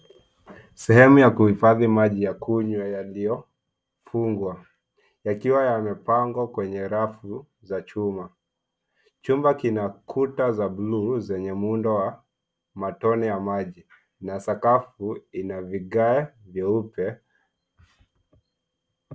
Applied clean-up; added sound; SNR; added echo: none; none; none; none.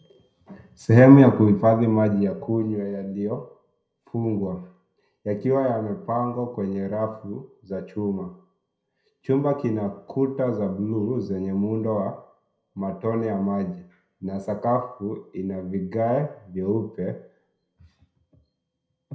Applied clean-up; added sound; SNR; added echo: none; none; none; reverberation time 0.4 s.